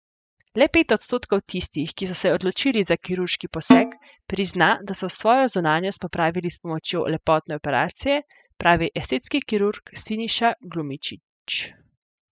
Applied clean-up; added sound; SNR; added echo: classical method spectral subtraction.